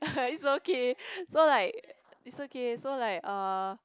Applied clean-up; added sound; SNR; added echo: none; none; none; none.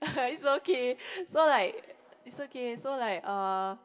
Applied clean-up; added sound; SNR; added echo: none; none; none; reverberation time 1.9 s.